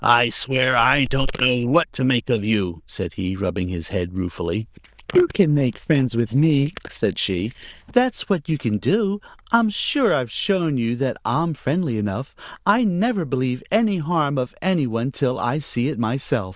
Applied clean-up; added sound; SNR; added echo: neural diffusion model UNIVERSE++.